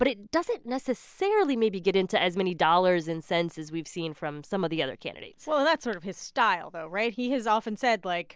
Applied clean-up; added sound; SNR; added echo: none; none; none; none.